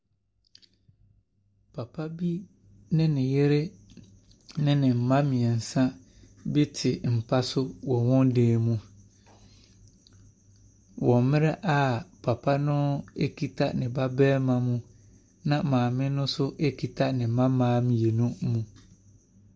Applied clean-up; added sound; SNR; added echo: none; none; none; none.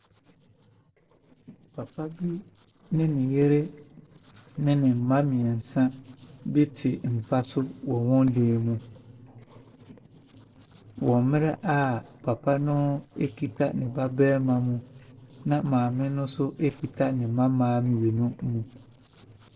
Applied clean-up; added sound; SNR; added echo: neural separator model SepFormer DNS4.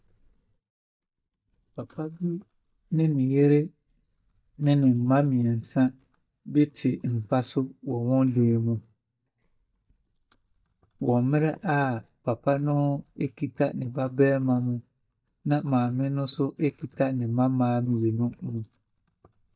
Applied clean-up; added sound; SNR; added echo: neural mask model DeepFilterNet 3.